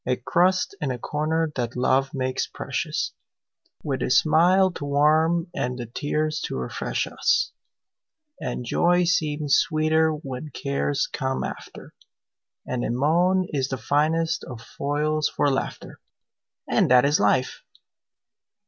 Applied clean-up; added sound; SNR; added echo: none; none; none; none.